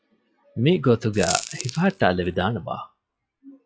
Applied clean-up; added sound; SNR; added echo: classical method log-MMSE.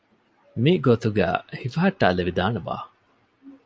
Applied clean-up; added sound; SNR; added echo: none; none; none; none.